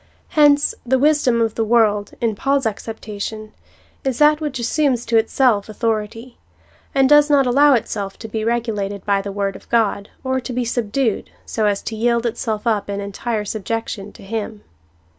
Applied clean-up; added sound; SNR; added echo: none; none; none; none.